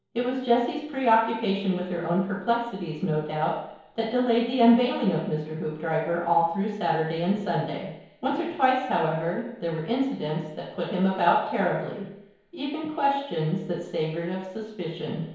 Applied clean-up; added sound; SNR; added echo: none; none; none; reverberation time 1.0 s.